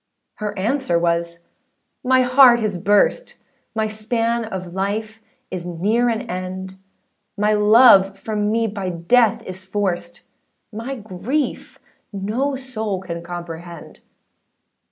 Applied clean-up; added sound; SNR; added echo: none; none; none; none.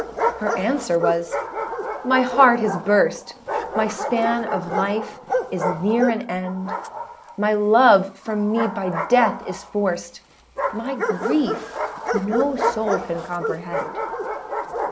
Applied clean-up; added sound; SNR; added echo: none; Bark; 5 dB; none.